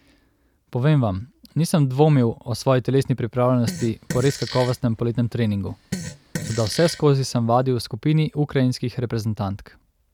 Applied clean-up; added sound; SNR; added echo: none; Fart; 12 dB; none.